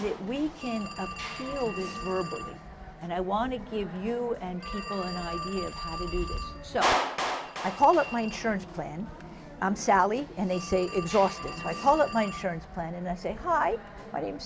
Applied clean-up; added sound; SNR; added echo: none; Telephone + Clapping; 7 dB; none.